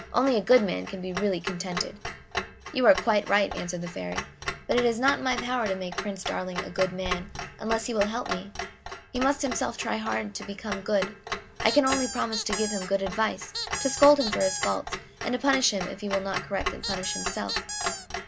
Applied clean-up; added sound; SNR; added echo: none; Clock + Squeak; 7 dB; none.